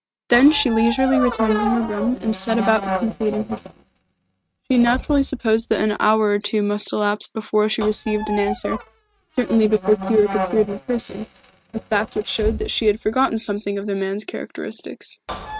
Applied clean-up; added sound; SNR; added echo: neural mask model RNNoise.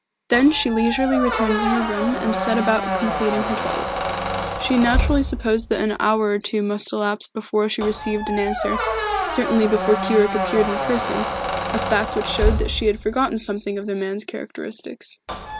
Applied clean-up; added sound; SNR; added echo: none; Squeak; 4 dB; none.